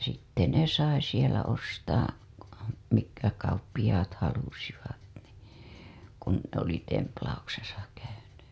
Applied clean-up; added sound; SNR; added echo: none; none; none; none.